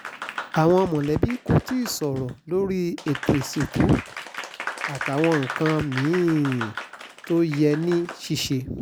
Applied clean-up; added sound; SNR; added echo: none; Applause; 12 dB; none.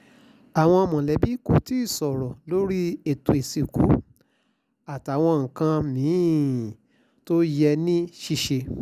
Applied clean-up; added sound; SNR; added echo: none; none; none; none.